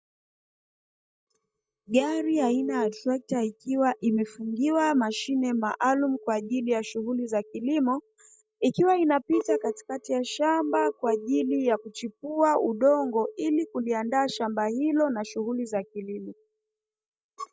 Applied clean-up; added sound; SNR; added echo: neural mask model DeepFilterNet 3.